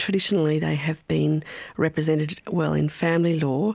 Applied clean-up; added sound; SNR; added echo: none; none; none; none.